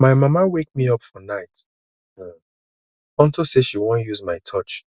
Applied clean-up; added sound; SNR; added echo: none; none; none; none.